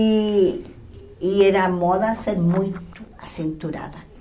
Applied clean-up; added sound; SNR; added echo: none; none; none; none.